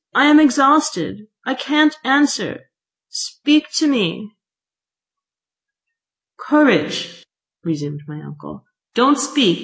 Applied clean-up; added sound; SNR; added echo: none; none; none; none.